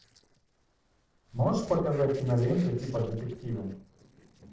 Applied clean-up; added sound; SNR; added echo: neural separator model SepFormer DNS4.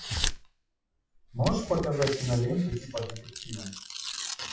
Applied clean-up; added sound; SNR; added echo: classical method WPE with log-MMSE.